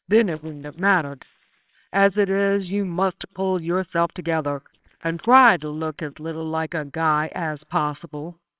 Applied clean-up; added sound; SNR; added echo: neural separator model SepFormer WHAMR!.